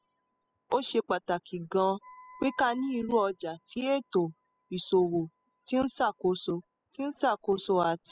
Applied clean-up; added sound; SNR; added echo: classical method spectral subtraction.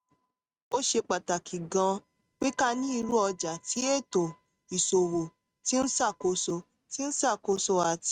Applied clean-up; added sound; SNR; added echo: neural mask model RNNoise.